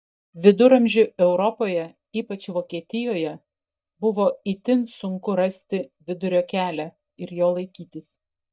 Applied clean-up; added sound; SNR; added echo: neural mask model DeepFilterNet 3.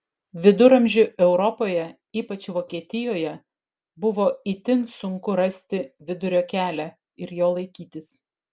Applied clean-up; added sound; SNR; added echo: none; none; none; none.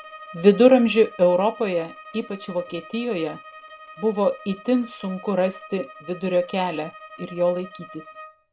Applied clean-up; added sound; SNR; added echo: none; Bowed string instrument; 19 dB; none.